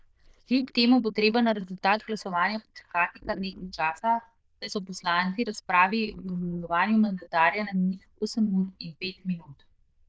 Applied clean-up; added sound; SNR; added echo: neural diffusion model UNIVERSE++.